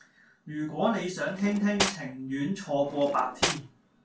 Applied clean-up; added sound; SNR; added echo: none; Cutlery, silverware; 4 dB; reverberation time 0.3 s.